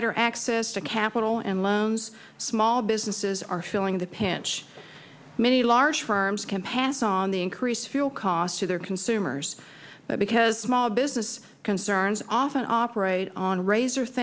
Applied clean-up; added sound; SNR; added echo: none; none; none; none.